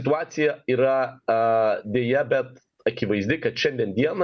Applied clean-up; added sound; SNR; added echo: none; none; none; none.